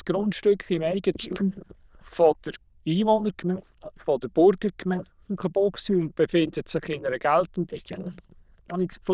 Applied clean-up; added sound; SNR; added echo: neural diffusion model UNIVERSE++.